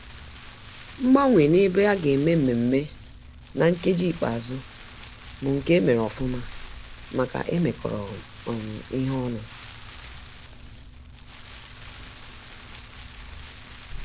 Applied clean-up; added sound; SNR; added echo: none; Rain; 14 dB; none.